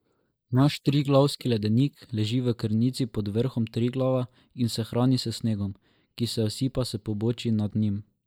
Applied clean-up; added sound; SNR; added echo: neural mask model Resemble Enhance denoiser.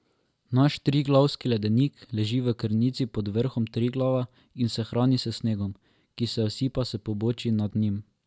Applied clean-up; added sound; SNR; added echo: none; none; none; none.